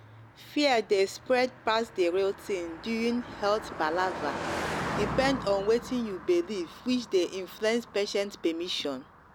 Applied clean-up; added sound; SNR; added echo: none; Car passing by; 10 dB; none.